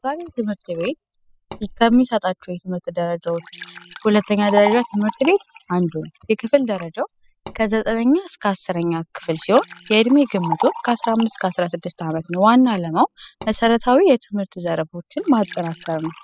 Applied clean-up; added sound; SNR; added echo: classical method spectral subtraction.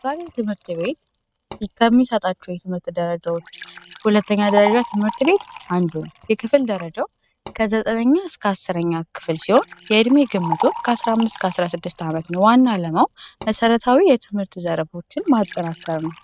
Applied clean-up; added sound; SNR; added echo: neural mask model RNNoise.